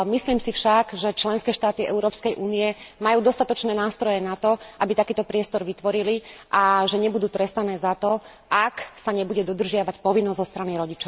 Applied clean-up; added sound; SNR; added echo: none; none; none; none.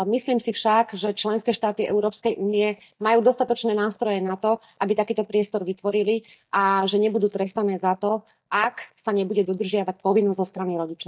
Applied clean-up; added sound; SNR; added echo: neural mask model DeepFilterNet 3.